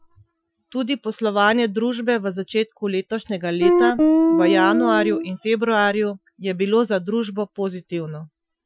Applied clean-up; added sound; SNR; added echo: classical method Wiener filter.